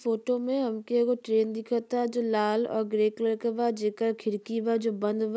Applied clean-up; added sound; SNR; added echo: none; none; none; none.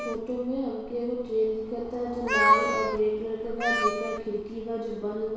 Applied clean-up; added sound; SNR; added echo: none; Meow; 0 dB; reverberation time 1.1 s.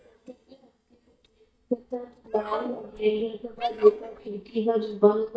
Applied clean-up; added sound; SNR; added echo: neural mask model DeepFilterNet 3.